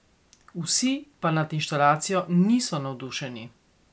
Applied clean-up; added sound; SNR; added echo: none; none; none; none.